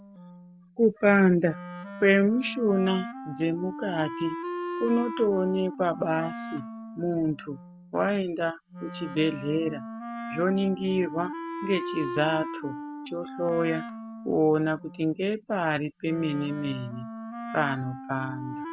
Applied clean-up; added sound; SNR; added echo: none; Wind instrument, woodwind instrument; 10 dB; none.